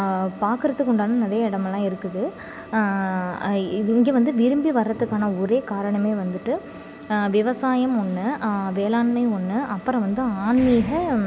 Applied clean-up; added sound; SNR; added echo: none; none; none; none.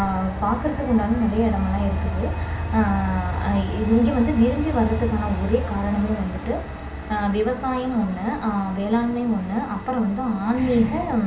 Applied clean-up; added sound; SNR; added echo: none; Train; 6 dB; reverberation time 0.4 s.